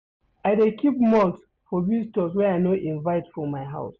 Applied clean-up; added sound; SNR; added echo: none; none; none; none.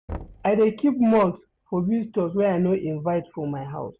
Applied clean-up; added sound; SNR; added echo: none; Knock; 19 dB; none.